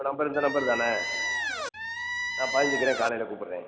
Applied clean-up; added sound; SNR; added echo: none; Squeak; 2 dB; none.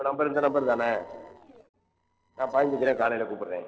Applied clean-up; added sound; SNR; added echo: neural separator model SepFormer DNS4.